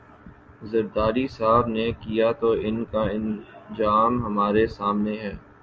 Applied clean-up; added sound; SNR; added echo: none; none; none; none.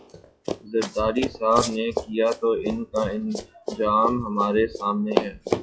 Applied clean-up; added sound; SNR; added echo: classical method log-MMSE.